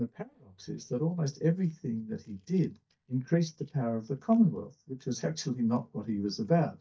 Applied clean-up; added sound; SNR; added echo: neural mask model DeepFilterNet 3.